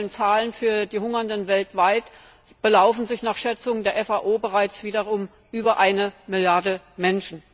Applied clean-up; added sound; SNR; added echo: none; none; none; none.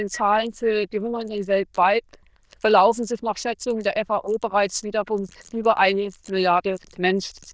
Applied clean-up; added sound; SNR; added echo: neural diffusion model UNIVERSE++.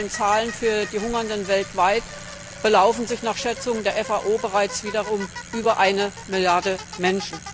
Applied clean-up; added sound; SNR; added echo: none; Bicycle; 13 dB; none.